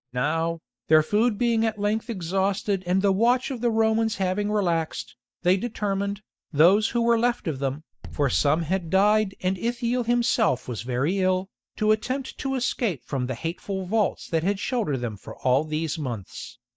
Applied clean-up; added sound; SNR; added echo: neural mask model DeepFilterNet 3.